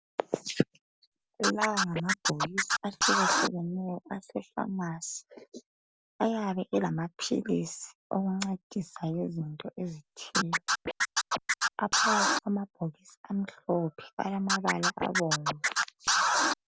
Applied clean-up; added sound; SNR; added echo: none; Scratching (performance technique); -4 dB; none.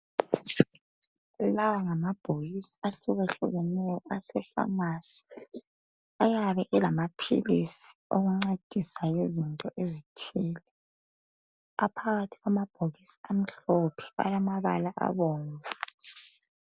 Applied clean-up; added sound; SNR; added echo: none; none; none; none.